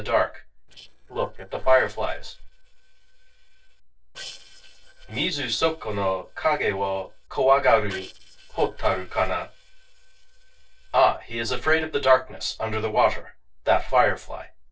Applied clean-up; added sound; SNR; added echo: neural separator model SepFormer DNS4.